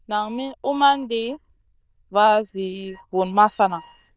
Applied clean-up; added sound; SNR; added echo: neural diffusion model UNIVERSE++.